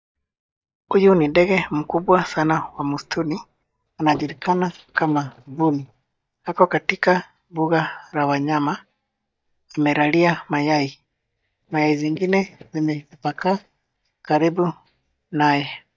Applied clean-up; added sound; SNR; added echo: neural mask model DeepFilterNet 3.